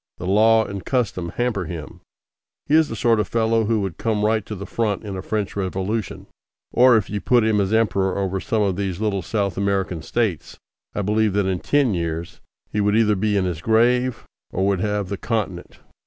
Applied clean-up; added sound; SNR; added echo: none; none; none; none.